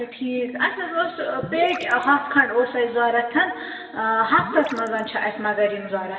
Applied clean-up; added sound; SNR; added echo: none; Gurgling / Liquid; 13 dB; reverberation time 2.8 s.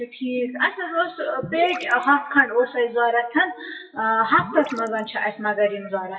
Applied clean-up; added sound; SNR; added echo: classical method WPE with log-MMSE.